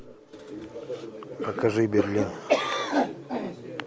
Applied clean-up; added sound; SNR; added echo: none; none; none; none.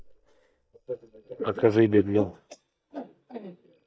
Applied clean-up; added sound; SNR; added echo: neural mask model DeepFilterNet 3.